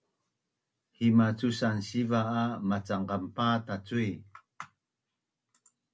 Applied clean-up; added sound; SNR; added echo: none; none; none; none.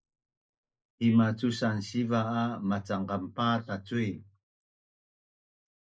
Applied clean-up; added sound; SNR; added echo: neural mask model Resemble Enhance denoiser.